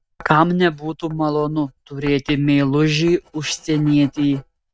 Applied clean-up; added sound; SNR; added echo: neural mask model RNNoise.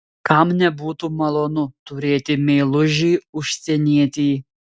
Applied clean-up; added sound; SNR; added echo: none; none; none; none.